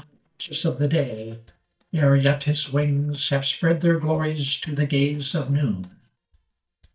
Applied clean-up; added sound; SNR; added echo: neural mask model DeepFilterNet 3.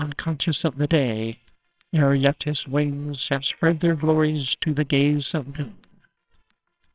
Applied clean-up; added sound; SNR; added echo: neural separator model SepFormer WHAMR!.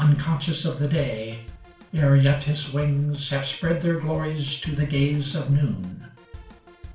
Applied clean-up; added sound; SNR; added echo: none; Drum kit; 20 dB; reverberation time 0.4 s.